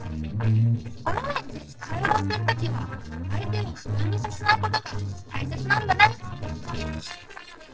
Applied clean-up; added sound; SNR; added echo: neural separator model SepFormer DNS4.